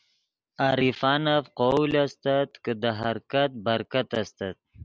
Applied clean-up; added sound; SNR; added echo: none; none; none; none.